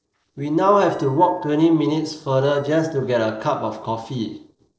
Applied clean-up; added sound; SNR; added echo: neural separator model SepFormer DNS4.